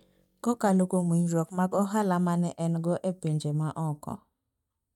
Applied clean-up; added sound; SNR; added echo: neural mask model DeepFilterNet 3.